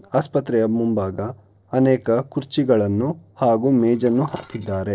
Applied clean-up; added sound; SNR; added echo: neural separator model SepFormer DNS4.